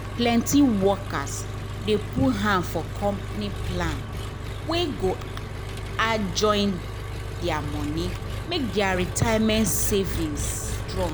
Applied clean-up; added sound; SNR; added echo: none; Engine; 5 dB; none.